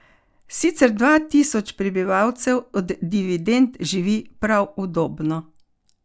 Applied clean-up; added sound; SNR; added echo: none; none; none; none.